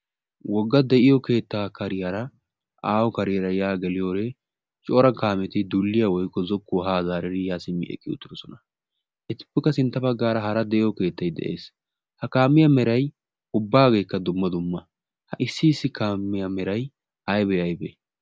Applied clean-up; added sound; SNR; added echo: none; none; none; none.